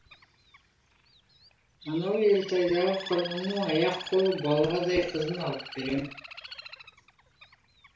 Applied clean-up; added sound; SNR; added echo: none; Bird; 14 dB; reverberation time 0.4 s.